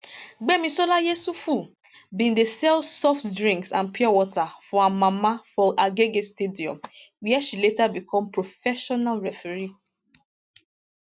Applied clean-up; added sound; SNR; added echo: none; none; none; none.